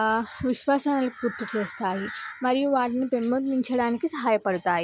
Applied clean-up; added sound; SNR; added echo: none; none; none; none.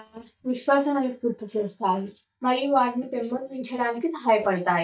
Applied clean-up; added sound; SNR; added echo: neural mask model DeepFilterNet 3.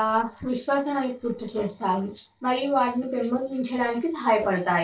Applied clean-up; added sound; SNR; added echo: neural separator model SepFormer DNS4.